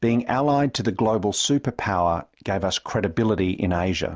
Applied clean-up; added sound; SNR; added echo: none; none; none; none.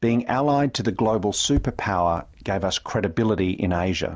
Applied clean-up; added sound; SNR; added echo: none; Tap; 14 dB; none.